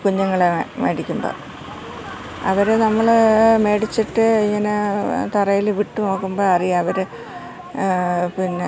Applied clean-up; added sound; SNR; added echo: none; none; none; none.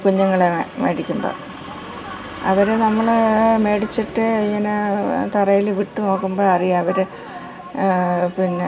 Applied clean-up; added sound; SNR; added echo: none; none; none; reverberation time 1.7 s.